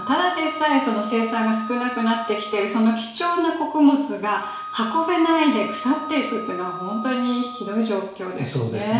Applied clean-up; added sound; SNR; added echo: none; Wind instrument, woodwind instrument; 12 dB; reverberation time 0.7 s.